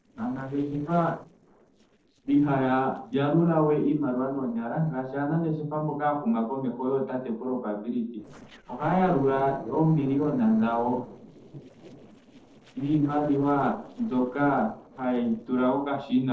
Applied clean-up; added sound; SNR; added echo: neural separator model SepFormer DNS4.